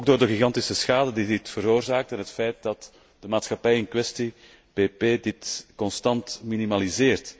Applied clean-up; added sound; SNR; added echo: none; none; none; none.